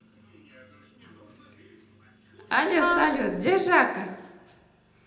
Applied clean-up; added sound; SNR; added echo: none; Wind instrument, woodwind instrument; 1 dB; reverberation time 0.9 s.